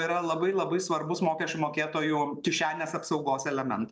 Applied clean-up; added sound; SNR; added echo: none; none; none; none.